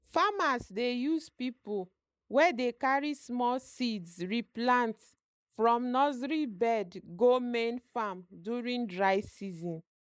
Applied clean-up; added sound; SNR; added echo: neural mask model Resemble Enhance denoiser.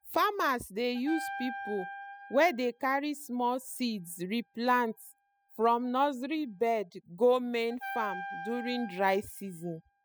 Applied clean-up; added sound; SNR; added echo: classical method spectral subtraction.